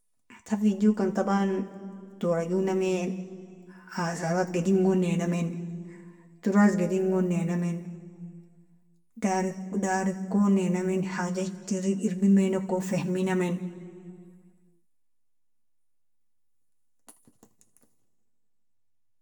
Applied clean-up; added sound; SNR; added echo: none; none; none; reverberation time 1.1 s.